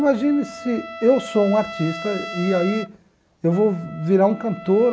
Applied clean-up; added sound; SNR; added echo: none; Trumpet; 14 dB; none.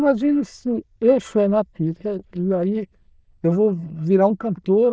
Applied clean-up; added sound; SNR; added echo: neural diffusion model UNIVERSE++.